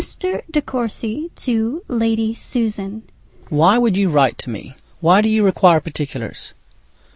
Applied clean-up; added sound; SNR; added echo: none; none; none; none.